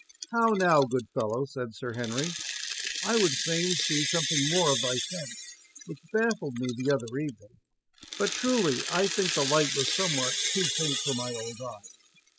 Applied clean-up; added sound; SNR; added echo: classical method spectral subtraction.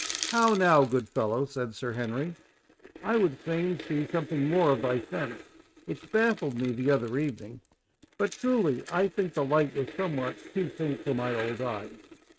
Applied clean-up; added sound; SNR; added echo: neural mask model RNNoise.